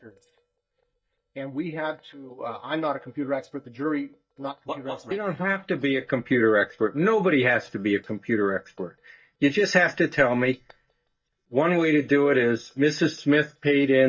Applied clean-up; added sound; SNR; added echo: neural mask model DeepFilterNet 3.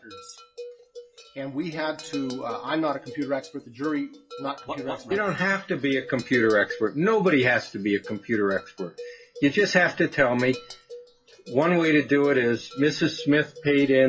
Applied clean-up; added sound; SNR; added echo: classical method WPE with log-MMSE.